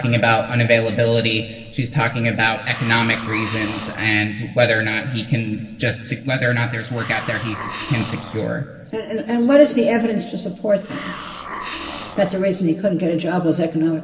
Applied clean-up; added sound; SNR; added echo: none; Hiss; 14 dB; reverberation time 2.7 s.